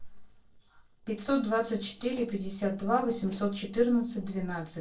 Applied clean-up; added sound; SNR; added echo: neural separator model SepFormer DNS4.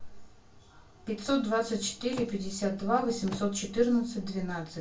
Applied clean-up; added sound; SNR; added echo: none; Slam / Microwave oven; 16 dB; reverberation time 0.2 s.